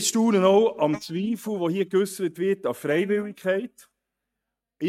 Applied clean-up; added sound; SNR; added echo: neural mask model DeepFilterNet 3.